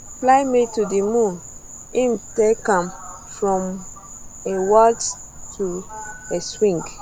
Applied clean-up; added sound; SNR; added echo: none; Insect; 17 dB; none.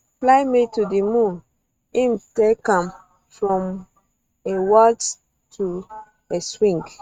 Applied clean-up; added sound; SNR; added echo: neural mask model RNNoise.